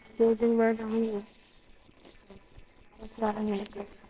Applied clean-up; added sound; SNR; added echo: neural separator model SepFormer WHAMR!.